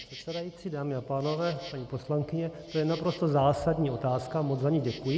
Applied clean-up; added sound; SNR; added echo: none; Insect; 20 dB; none.